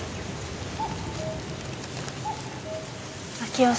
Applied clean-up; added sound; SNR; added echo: none; none; none; none.